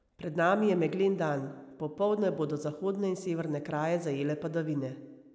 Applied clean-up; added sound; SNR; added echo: none; none; none; none.